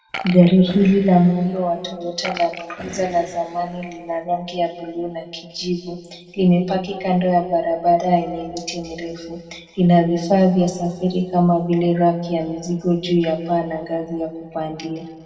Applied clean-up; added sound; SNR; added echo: none; Burping, eructation; 16 dB; reverberation time 1.6 s.